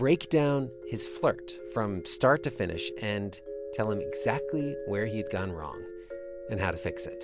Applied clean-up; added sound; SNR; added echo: none; none; none; none.